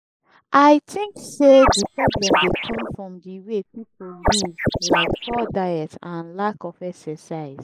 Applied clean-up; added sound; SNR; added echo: neural mask model Resemble Enhance denoiser.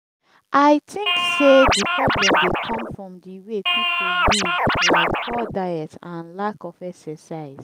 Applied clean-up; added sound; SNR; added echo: none; Scratching (performance technique); -4 dB; none.